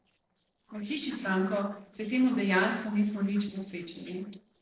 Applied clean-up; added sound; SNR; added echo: neural separator model SepFormer DNS4.